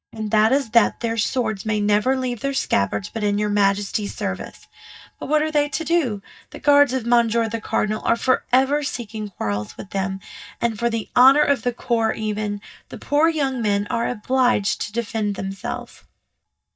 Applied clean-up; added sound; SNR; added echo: neural mask model DeepFilterNet 3.